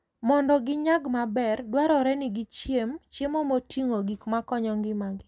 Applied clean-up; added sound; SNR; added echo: none; none; none; none.